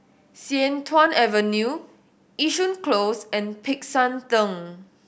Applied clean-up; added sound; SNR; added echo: none; none; none; none.